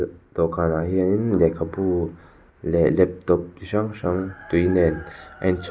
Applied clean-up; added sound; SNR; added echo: none; none; none; none.